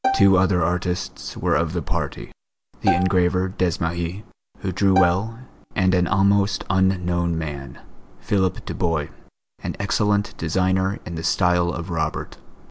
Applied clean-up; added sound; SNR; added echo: none; Bowed string instrument; 6 dB; none.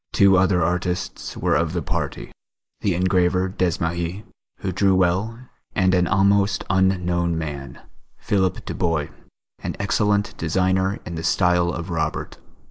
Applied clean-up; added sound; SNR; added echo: neural mask model Resemble Enhance denoiser.